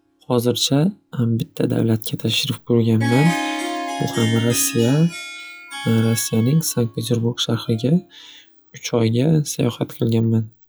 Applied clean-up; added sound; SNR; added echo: classical method log-MMSE.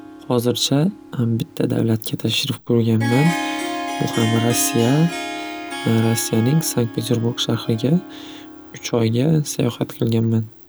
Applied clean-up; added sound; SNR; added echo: none; Harp; 10 dB; none.